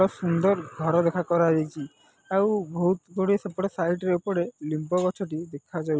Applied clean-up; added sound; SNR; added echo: none; none; none; none.